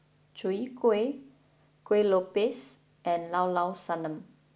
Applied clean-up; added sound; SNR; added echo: none; none; none; none.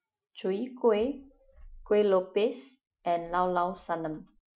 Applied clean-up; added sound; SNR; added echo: classical method Wiener filter.